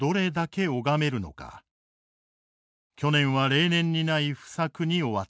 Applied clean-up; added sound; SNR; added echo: none; none; none; none.